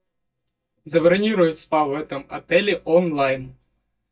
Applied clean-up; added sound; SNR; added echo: neural mask model DeepFilterNet 3.